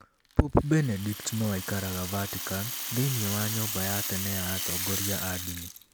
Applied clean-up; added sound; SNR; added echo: none; Rattle (instrument); 5 dB; none.